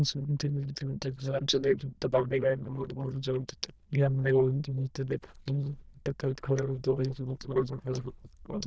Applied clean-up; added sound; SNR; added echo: neural diffusion model UNIVERSE++.